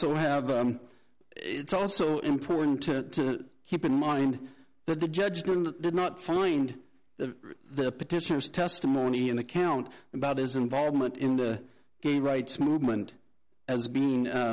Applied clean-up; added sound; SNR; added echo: none; none; none; none.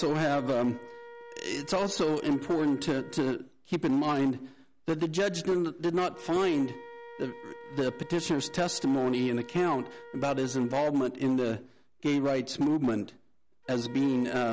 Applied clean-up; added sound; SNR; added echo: none; Wind instrument, woodwind instrument; 19 dB; none.